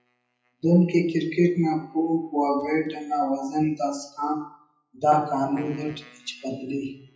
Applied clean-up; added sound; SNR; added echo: classical method WPE with log-MMSE.